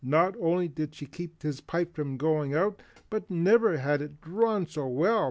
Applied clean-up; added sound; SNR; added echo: none; none; none; none.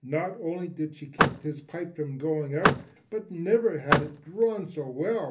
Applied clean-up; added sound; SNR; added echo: none; Vehicle; 0 dB; reverberation time 0.3 s.